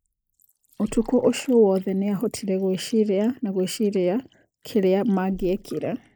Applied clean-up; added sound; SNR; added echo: neural mask model Resemble Enhance denoiser.